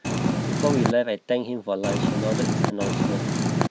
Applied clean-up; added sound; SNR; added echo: none; Purr; -4 dB; none.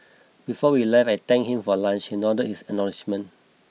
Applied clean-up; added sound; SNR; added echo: none; none; none; none.